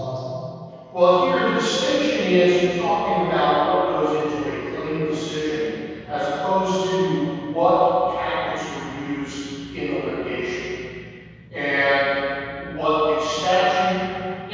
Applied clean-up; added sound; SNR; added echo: none; none; none; reverberation time 2.2 s.